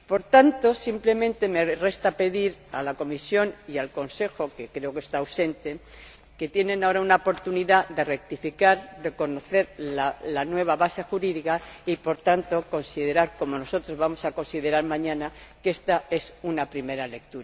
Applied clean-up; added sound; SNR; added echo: none; none; none; none.